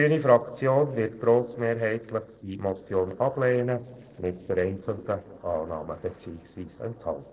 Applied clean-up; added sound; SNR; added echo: neural separator model SepFormer DNS4.